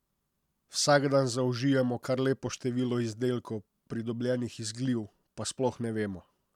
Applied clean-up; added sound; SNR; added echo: none; none; none; none.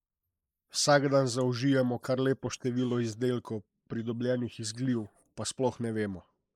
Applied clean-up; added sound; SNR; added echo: neural mask model Resemble Enhance denoiser.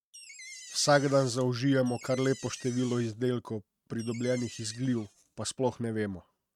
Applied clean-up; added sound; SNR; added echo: neural mask model RNNoise.